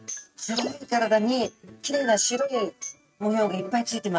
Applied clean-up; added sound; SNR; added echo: neural mask model RNNoise.